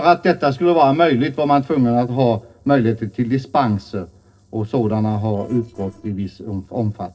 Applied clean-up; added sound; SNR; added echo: neural separator model SepFormer DNS4.